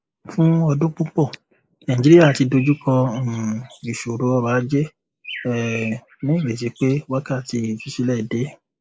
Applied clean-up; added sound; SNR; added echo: neural mask model Resemble Enhance denoiser.